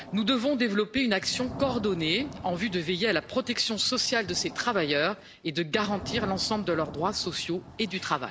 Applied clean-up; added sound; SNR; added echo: none; Thunder / Rain; 15 dB; none.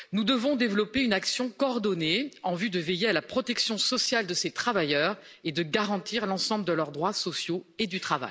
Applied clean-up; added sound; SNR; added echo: none; none; none; none.